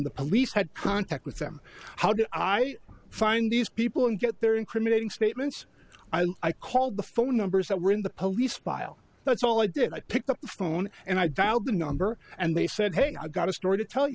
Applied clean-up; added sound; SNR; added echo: none; none; none; none.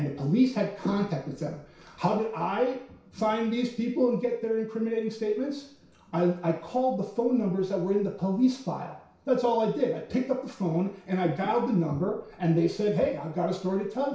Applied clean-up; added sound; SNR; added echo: none; none; none; reverberation time 0.6 s.